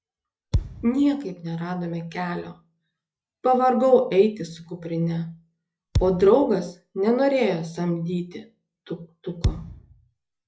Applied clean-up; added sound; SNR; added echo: classical method log-MMSE.